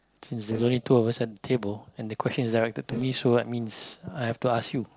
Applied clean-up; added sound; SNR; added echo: neural separator model SepFormer DNS4.